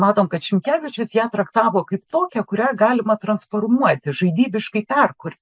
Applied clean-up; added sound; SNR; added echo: none; none; none; none.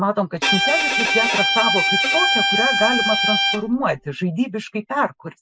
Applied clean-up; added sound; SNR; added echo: none; Bowed string instrument; -4 dB; none.